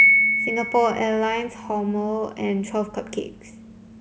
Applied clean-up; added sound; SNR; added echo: none; Piano; 0 dB; none.